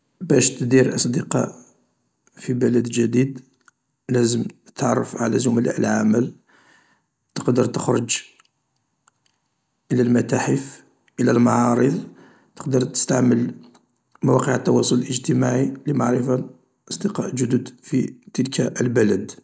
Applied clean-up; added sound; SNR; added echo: none; none; none; none.